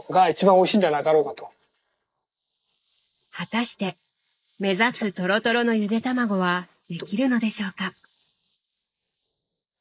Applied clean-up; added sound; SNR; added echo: neural mask model Resemble Enhance denoiser.